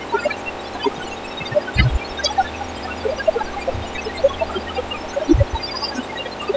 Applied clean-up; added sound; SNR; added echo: classical method spectral subtraction.